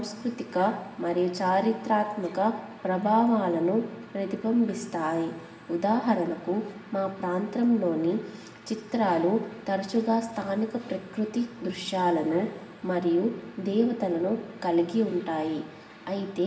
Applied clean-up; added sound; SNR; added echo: none; none; none; reverberation time 2.4 s.